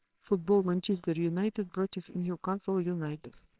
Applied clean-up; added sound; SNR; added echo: neural separator model SepFormer WHAMR!.